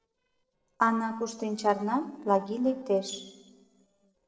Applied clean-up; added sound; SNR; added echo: neural separator model SepFormer DNS4.